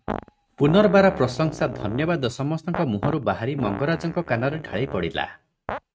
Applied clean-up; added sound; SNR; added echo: neural mask model RNNoise.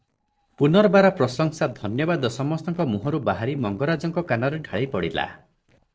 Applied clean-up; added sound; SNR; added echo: neural separator model SepFormer DNS4.